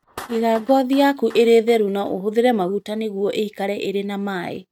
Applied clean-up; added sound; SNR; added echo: neural mask model RNNoise.